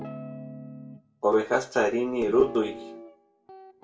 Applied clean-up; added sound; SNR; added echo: none; Guitar; 15 dB; reverberation time 0.2 s.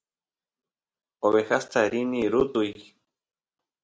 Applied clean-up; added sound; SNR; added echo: none; none; none; none.